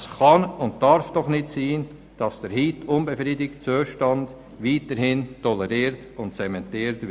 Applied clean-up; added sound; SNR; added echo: none; none; none; none.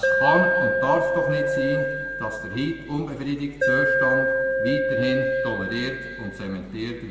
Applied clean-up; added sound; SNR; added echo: none; Alarm; -3 dB; reverberation time 2.1 s.